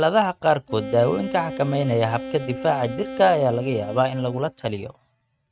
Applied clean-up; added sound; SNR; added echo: neural mask model RNNoise.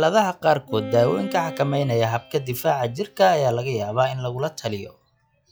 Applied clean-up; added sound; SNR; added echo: classical method log-MMSE.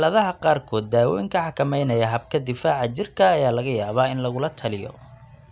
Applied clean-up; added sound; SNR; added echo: none; none; none; none.